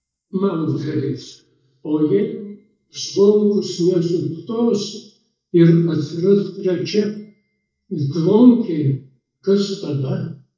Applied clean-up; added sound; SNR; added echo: neural mask model DeepFilterNet 3.